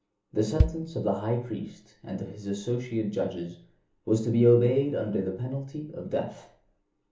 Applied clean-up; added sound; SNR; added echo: none; Bass drum; 4 dB; reverberation time 0.8 s.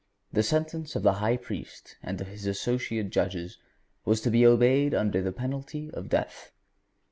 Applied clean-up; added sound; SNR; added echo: none; none; none; none.